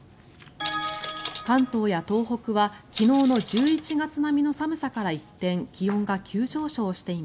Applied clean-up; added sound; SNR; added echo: none; Coin (dropping); 14 dB; none.